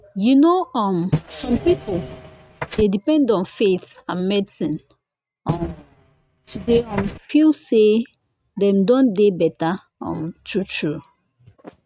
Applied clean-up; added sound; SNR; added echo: neural mask model RNNoise.